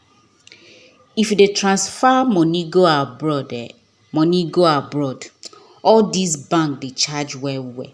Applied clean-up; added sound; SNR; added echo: none; none; none; none.